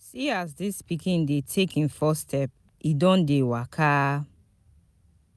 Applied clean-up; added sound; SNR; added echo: none; none; none; none.